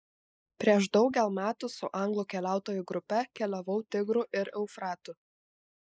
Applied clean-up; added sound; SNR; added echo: neural mask model Resemble Enhance denoiser.